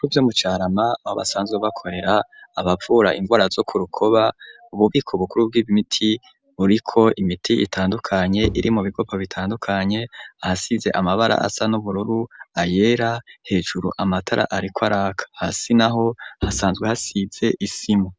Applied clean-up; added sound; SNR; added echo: none; Bowed string instrument; 11 dB; none.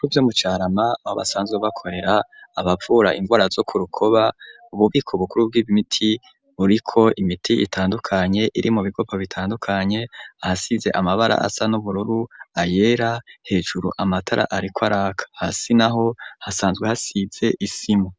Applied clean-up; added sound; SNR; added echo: none; none; none; none.